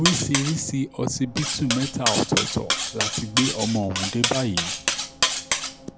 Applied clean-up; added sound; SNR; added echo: none; Cutlery, silverware; 1 dB; none.